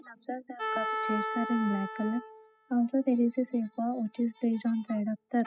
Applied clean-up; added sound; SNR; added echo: classical method spectral subtraction.